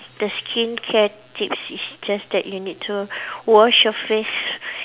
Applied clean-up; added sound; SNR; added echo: none; none; none; none.